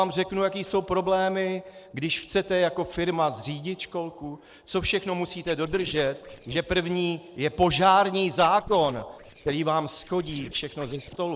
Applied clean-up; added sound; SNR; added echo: neural separator model SepFormer DNS4.